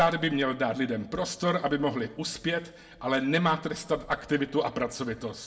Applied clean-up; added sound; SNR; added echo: none; none; none; reverberation time 0.4 s.